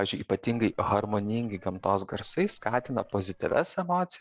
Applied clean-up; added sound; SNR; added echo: neural separator model SepFormer DNS4.